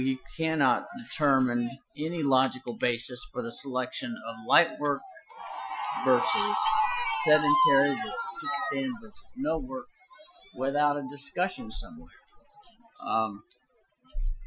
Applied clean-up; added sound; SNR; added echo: classical method Wiener filter.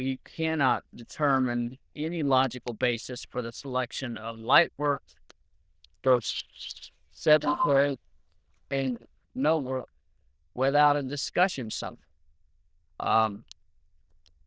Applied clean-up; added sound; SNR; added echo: neural diffusion model UNIVERSE++.